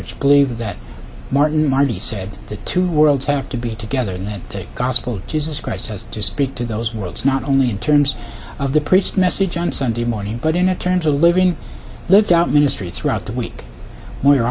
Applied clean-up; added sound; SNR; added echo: none; none; none; none.